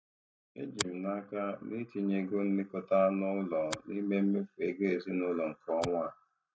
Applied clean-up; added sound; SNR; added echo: neural mask model RNNoise.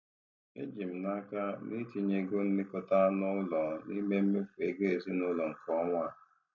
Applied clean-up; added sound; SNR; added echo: none; none; none; none.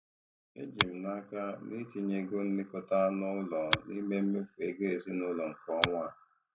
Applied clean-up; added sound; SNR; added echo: none; Finger snapping; 1 dB; none.